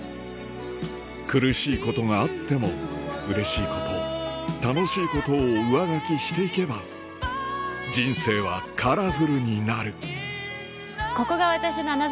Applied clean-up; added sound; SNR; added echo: none; none; none; none.